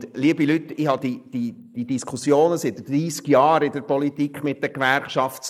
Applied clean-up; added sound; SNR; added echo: neural mask model Resemble Enhance denoiser.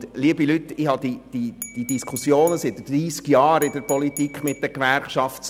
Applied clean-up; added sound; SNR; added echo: none; Glass / Bell; 16 dB; none.